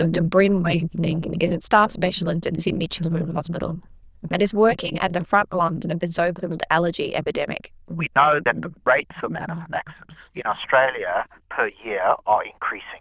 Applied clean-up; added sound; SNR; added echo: neural diffusion model UNIVERSE++.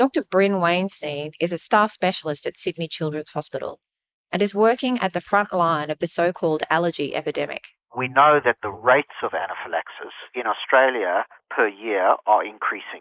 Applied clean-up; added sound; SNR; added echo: neural mask model Resemble Enhance denoiser.